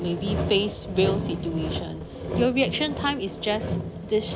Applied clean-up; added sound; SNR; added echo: none; Sawing; 3 dB; none.